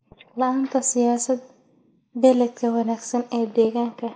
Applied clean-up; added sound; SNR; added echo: neural mask model Resemble Enhance denoiser.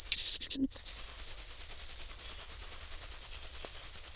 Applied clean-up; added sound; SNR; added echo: neural diffusion model UNIVERSE++.